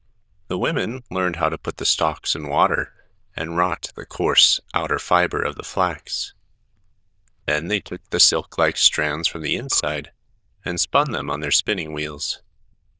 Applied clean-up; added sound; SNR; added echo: neural diffusion model UNIVERSE++.